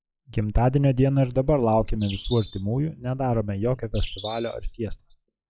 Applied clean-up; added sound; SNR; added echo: classical method log-MMSE.